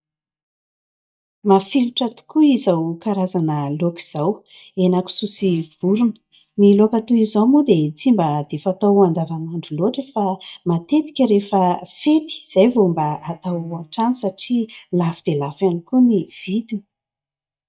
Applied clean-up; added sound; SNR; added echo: neural mask model DeepFilterNet 3.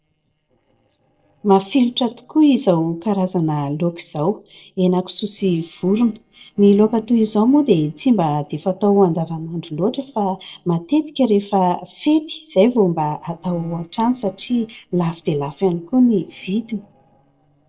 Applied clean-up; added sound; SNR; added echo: neural separator model SepFormer DNS4.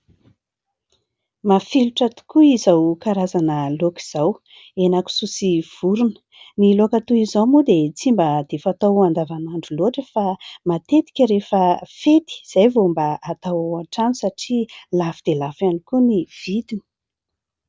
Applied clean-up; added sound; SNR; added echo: none; none; none; none.